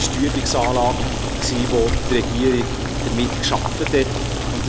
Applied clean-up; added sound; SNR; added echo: none; Boiling; 0 dB; none.